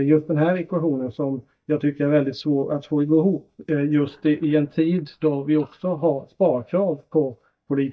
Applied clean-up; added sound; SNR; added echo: neural mask model DeepFilterNet 3.